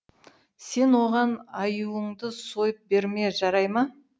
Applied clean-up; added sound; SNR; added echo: none; none; none; none.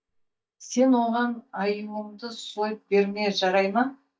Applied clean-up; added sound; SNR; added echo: neural mask model DeepFilterNet 3.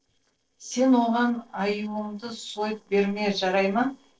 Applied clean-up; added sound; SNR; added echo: neural separator model SepFormer DNS4.